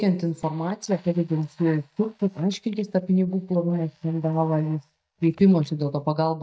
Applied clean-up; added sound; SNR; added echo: neural mask model DeepFilterNet 3.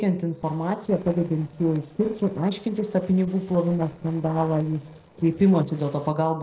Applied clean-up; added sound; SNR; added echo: neural separator model SepFormer DNS4.